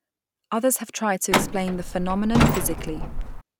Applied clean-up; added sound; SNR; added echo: none; Truck; -2 dB; none.